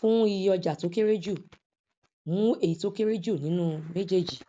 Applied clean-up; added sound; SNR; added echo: none; none; none; none.